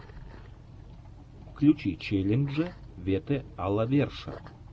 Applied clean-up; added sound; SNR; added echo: none; none; none; none.